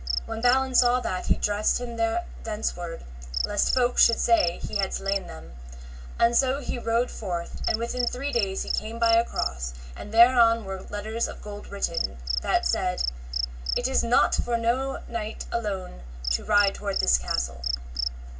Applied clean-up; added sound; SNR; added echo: none; Cricket; 9 dB; reverberation time 0.1 s.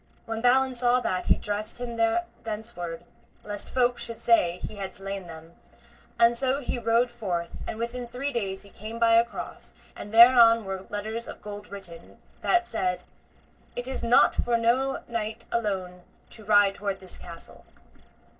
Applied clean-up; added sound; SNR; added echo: neural separator model SepFormer DNS4.